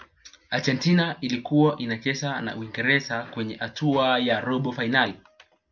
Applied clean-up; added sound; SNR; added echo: none; none; none; none.